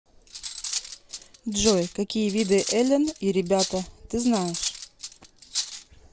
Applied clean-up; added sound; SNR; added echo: none; Cutlery, silverware; 8 dB; none.